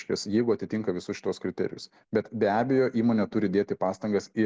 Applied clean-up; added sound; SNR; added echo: none; none; none; none.